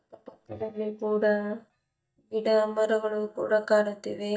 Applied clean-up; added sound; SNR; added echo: neural mask model DeepFilterNet 3.